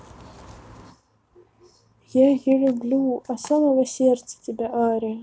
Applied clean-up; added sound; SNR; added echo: none; none; none; none.